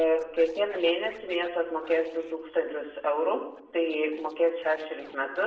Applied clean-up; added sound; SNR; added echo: neural separator model SepFormer DNS4.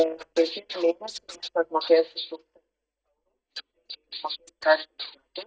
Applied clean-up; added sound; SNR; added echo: neural mask model DeepFilterNet 3.